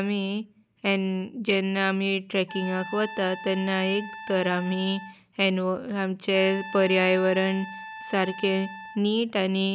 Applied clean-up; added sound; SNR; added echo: none; Trumpet; 14 dB; none.